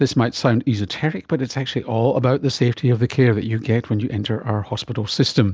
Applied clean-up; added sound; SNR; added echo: none; none; none; none.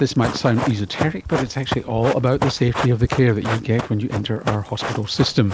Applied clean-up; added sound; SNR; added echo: none; Run; 8 dB; none.